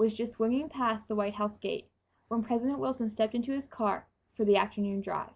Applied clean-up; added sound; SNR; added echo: none; none; none; none.